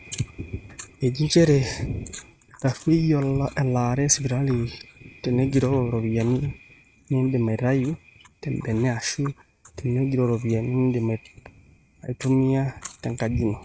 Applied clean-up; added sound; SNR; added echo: neural mask model RNNoise.